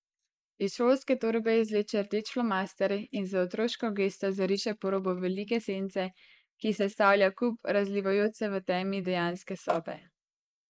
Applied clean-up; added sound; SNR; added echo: neural mask model Resemble Enhance denoiser.